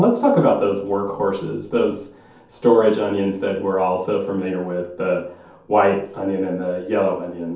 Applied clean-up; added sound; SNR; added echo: none; none; none; reverberation time 0.6 s.